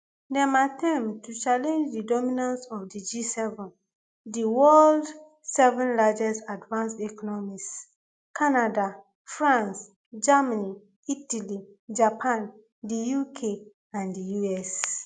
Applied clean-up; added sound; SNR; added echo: none; none; none; none.